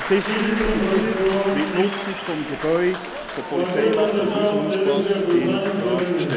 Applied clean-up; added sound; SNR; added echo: none; Applause; -4 dB; none.